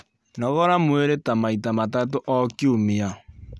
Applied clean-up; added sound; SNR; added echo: none; none; none; none.